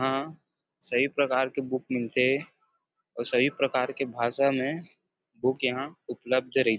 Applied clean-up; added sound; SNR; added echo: none; none; none; none.